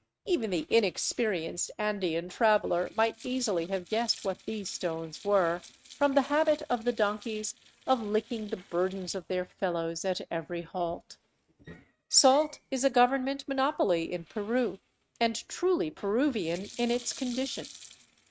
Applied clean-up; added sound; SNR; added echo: neural mask model RNNoise.